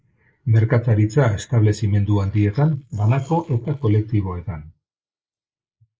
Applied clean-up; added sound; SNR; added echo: neural mask model Resemble Enhance denoiser.